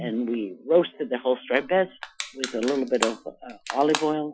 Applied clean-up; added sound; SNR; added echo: classical method Wiener filter.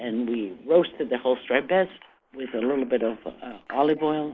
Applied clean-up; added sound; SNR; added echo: neural mask model Resemble Enhance denoiser.